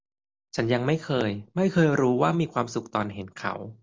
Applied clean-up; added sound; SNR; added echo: neural separator model SepFormer DNS4.